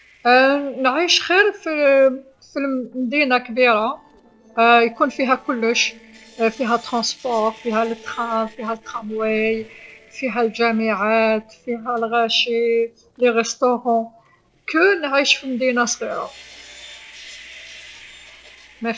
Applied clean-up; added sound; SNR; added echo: neural separator model SepFormer DNS4.